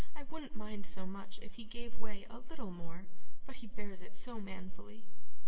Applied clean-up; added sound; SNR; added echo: none; none; none; reverberation time 1.5 s.